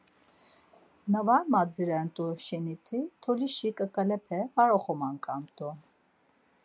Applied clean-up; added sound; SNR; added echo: none; none; none; none.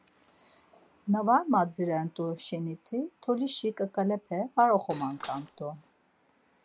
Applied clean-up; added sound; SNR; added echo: none; Cutlery, silverware / Dishes, pots, and pans; 15 dB; none.